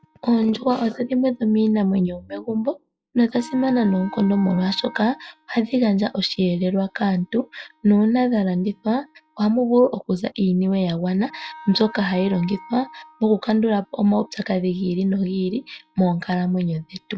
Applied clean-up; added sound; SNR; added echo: classical method log-MMSE.